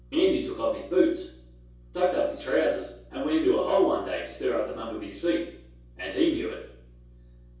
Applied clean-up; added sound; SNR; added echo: none; none; none; reverberation time 0.6 s.